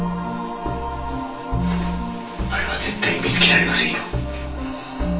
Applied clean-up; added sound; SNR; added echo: none; none; none; reverberation time 0.2 s.